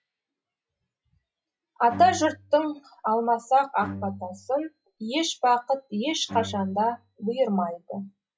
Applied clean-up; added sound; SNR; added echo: classical method log-MMSE.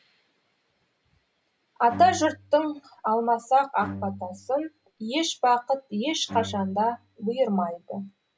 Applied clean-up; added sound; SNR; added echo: none; Bowed string instrument; 15 dB; none.